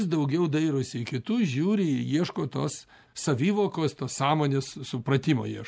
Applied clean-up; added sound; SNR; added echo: none; none; none; none.